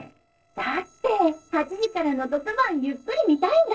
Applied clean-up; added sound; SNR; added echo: neural separator model SepFormer DNS4.